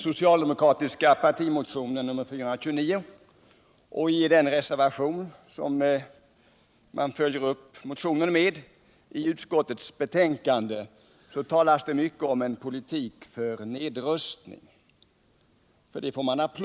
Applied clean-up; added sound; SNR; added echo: none; none; none; none.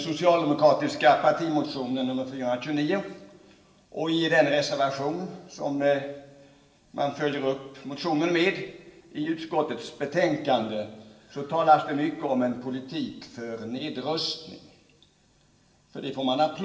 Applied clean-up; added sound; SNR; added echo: none; none; none; reverberation time 1.1 s.